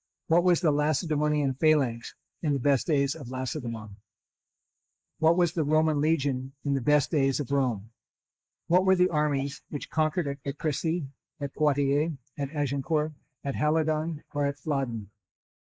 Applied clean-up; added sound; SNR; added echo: neural mask model Resemble Enhance denoiser.